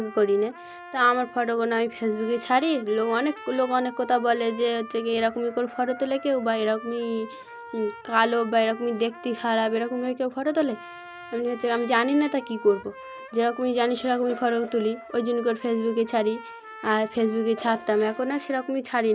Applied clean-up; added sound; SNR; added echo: none; Trumpet; 17 dB; none.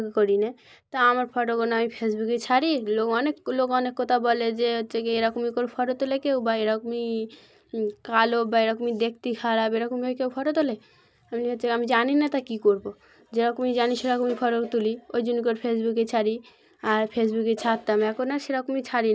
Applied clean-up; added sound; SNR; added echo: none; none; none; none.